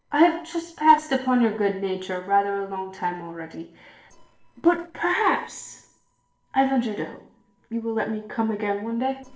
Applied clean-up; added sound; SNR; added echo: neural separator model SepFormer DNS4.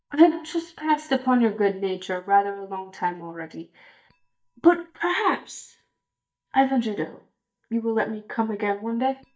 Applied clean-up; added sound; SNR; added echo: neural mask model DeepFilterNet 3.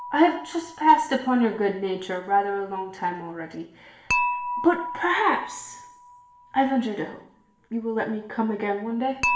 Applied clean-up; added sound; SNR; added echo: none; Dishes, pots, and pans / Chink, clink; 9 dB; reverberation time 0.7 s.